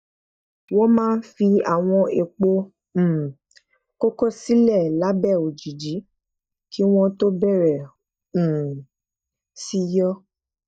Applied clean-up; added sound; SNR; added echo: neural mask model DeepFilterNet 3.